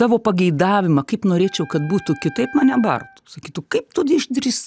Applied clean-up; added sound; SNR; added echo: none; Wind instrument, woodwind instrument; 19 dB; none.